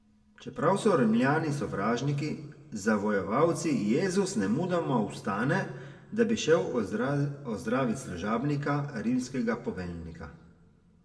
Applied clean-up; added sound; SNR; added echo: none; none; none; reverberation time 1.1 s.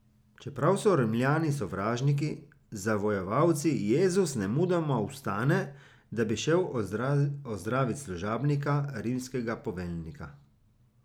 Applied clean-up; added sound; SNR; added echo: none; none; none; none.